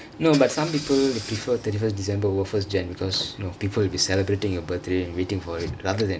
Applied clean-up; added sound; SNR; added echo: none; Engine / Car; 15 dB; none.